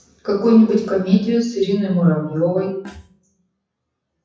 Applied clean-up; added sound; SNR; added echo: classical method WPE with log-MMSE.